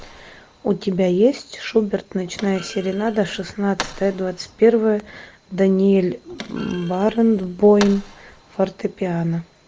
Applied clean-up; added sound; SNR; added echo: none; Thump, thud; 19 dB; none.